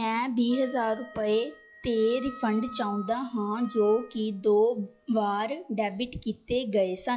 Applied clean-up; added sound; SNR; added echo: classical method log-MMSE.